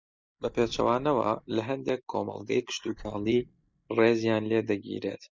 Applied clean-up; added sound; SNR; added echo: neural mask model DeepFilterNet 3.